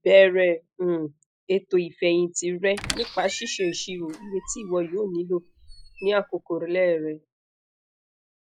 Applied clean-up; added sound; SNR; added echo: classical method log-MMSE.